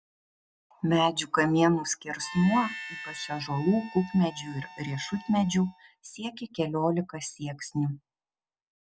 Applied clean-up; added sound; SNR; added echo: none; Harmonica; 14 dB; none.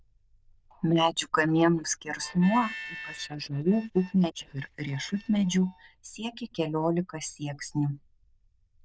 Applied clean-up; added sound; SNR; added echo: neural diffusion model UNIVERSE++.